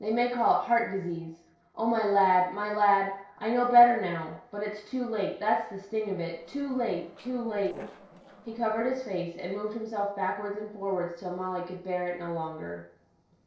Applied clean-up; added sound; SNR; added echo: neural separator model SepFormer DNS4.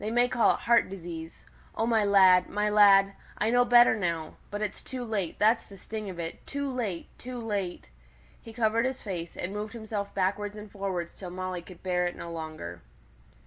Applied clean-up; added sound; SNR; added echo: none; none; none; none.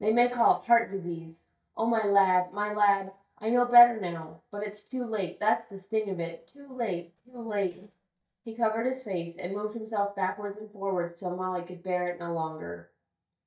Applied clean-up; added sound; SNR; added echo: neural mask model DeepFilterNet 3.